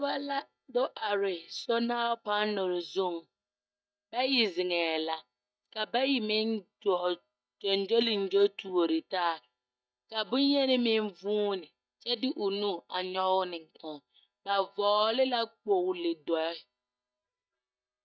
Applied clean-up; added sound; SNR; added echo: neural mask model DeepFilterNet 3.